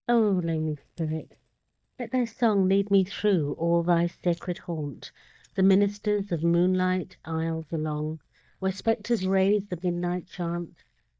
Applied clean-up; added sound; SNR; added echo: neural mask model DeepFilterNet 3.